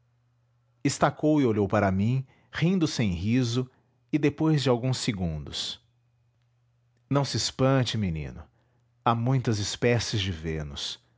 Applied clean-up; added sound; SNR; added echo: none; none; none; none.